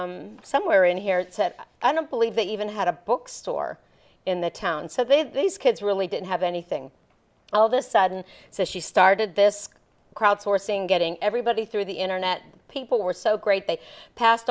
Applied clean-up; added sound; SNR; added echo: none; none; none; none.